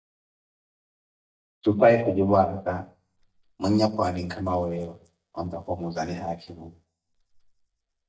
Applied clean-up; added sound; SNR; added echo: neural mask model DeepFilterNet 3.